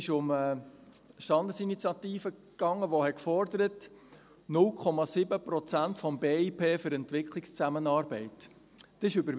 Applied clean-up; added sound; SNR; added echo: none; none; none; none.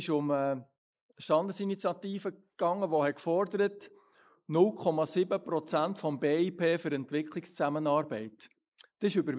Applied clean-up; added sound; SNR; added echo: neural mask model Resemble Enhance denoiser.